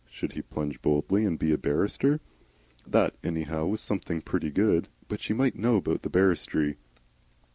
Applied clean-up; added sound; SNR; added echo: none; none; none; none.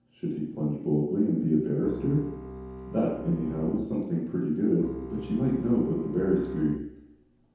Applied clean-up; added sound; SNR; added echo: none; Bowed string instrument; 14 dB; reverberation time 0.9 s.